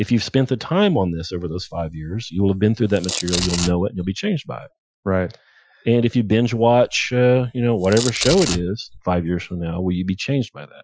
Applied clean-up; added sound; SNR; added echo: classical method Wiener filter.